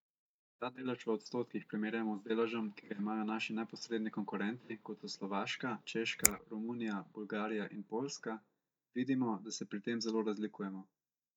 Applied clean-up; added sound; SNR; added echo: neural mask model DeepFilterNet 3.